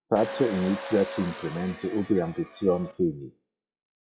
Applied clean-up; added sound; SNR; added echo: classical method log-MMSE.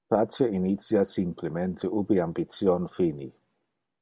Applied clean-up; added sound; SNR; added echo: none; none; none; none.